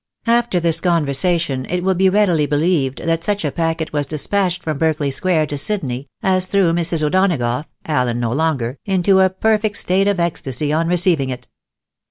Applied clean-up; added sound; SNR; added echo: none; none; none; none.